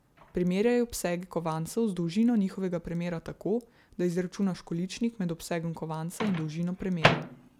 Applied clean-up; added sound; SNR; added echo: none; Microwave oven; 7 dB; none.